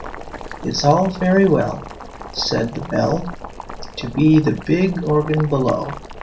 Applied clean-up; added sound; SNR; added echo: none; Boiling; 13 dB; reverberation time 0.3 s.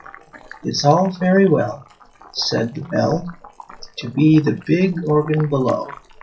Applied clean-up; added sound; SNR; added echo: classical method WPE with log-MMSE.